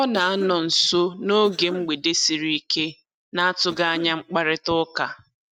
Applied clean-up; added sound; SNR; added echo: neural mask model RNNoise.